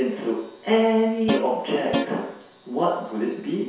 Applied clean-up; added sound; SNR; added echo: none; Guitar; 4 dB; reverberation time 0.7 s.